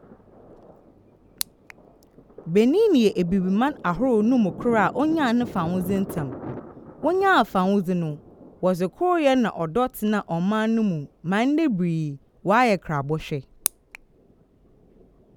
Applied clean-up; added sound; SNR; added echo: none; Thunder; 18 dB; none.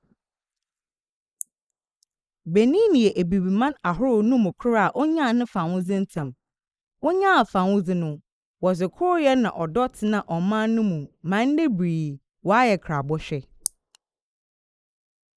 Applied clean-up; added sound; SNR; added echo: neural mask model Resemble Enhance denoiser.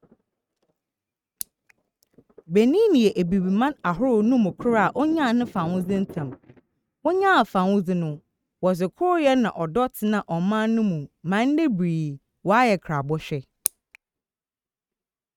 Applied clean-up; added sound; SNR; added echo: neural mask model RNNoise.